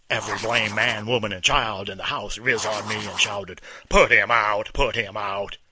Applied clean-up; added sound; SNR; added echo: none; Writing; 12 dB; none.